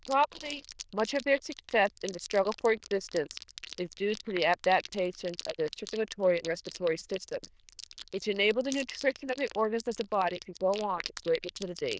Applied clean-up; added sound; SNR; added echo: neural diffusion model UNIVERSE++.